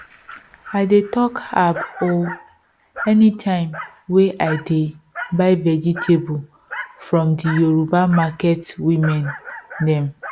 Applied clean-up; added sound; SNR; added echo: none; Dog; 15 dB; none.